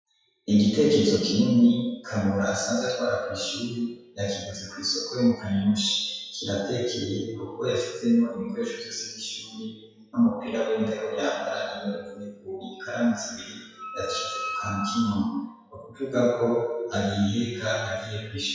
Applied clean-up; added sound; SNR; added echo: classical method WPE with log-MMSE.